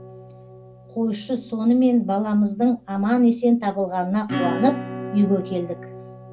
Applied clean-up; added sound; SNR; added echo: none; Acoustic guitar / Strum; 12 dB; reverberation time 0.2 s.